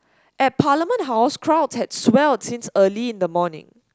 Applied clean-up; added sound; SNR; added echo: none; none; none; none.